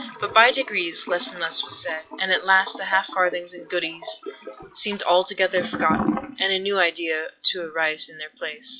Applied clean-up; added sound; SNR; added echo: classical method log-MMSE.